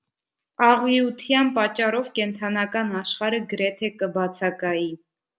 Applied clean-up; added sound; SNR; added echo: none; none; none; none.